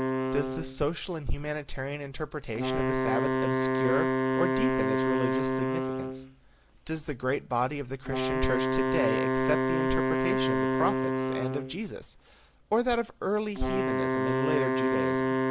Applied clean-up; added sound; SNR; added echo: none; Wind instrument, woodwind instrument; -3 dB; none.